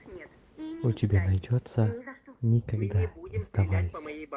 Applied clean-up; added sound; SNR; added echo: none; none; none; none.